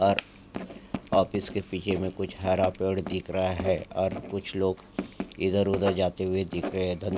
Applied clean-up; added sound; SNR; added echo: none; Writing; 10 dB; none.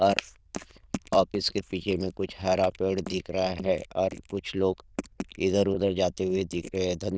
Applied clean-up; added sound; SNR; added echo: neural diffusion model UNIVERSE++.